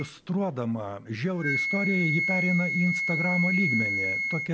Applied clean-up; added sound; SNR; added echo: none; Wind instrument, woodwind instrument; 1 dB; none.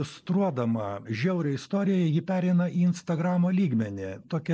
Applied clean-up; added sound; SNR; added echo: neural mask model Resemble Enhance denoiser.